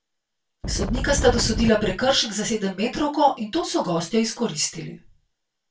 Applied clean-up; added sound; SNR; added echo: none; Wind; 2 dB; reverberation time 0.2 s.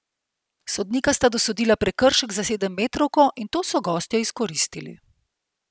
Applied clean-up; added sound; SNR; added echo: none; none; none; none.